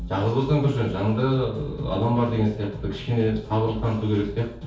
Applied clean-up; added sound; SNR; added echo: none; none; none; reverberation time 0.6 s.